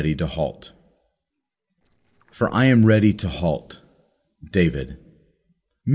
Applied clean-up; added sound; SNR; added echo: neural separator model SepFormer DNS4.